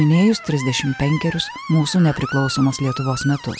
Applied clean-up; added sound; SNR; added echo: none; Screech; 13 dB; none.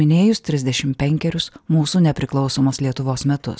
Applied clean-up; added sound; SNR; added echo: none; none; none; none.